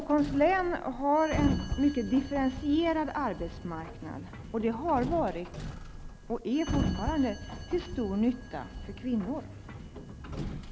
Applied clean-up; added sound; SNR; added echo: none; Sliding door; 7 dB; none.